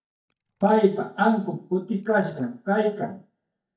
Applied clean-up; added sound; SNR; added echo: neural mask model DeepFilterNet 3.